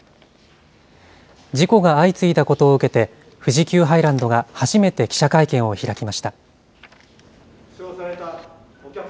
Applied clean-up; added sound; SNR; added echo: none; none; none; none.